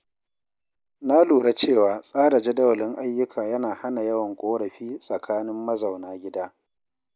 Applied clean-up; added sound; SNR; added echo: none; none; none; none.